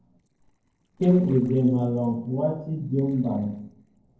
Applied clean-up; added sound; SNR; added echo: neural separator model SepFormer DNS4.